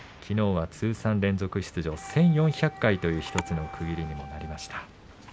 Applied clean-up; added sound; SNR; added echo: none; Camera + Wind instrument, woodwind instrument; 17 dB; none.